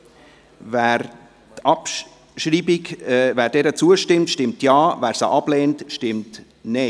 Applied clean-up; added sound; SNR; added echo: none; none; none; none.